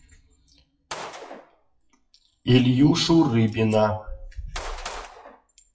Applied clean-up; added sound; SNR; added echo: classical method WPE with log-MMSE.